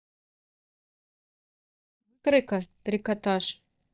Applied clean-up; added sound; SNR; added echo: neural mask model DeepFilterNet 3.